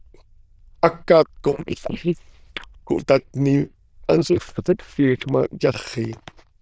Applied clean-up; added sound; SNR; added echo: neural diffusion model UNIVERSE++.